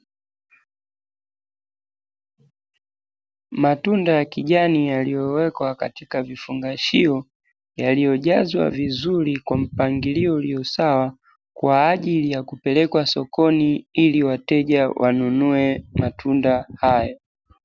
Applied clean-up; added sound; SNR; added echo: none; none; none; none.